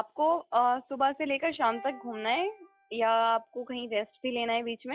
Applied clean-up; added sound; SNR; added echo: classical method log-MMSE.